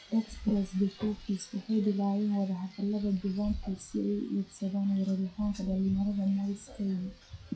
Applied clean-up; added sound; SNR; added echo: classical method WPE with log-MMSE.